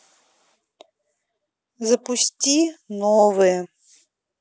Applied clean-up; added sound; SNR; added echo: none; none; none; none.